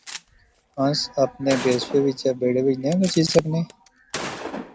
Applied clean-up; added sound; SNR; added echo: none; Gunshot, gunfire; 13 dB; none.